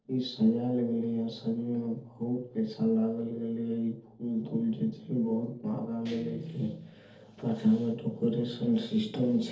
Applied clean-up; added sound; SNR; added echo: neural separator model SepFormer DNS4.